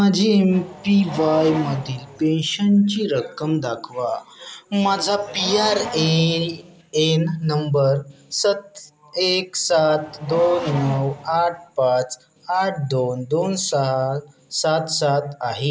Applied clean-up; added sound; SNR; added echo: none; Race car, auto racing / Accelerating, revving, vroom; 14 dB; none.